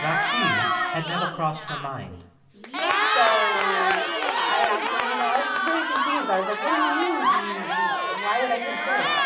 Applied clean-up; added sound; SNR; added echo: none; Cheering; -4 dB; reverberation time 0.8 s.